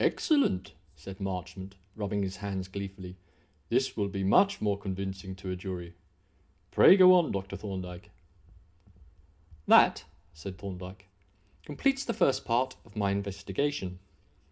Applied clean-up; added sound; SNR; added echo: none; none; none; reverberation time 0.3 s.